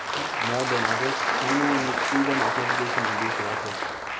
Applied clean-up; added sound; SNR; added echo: none; Applause; -4 dB; none.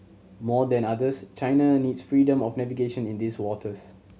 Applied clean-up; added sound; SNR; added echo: none; none; none; none.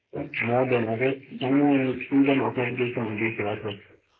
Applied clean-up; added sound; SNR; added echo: neural mask model Resemble Enhance denoiser.